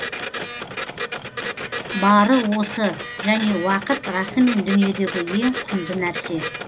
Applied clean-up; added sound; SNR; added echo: none; Printer; 7 dB; none.